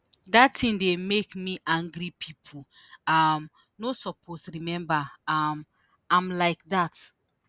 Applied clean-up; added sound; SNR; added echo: none; none; none; none.